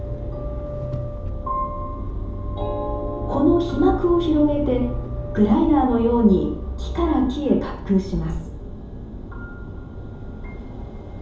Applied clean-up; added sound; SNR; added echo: none; Motor vehicle (road); 7 dB; reverberation time 2.8 s.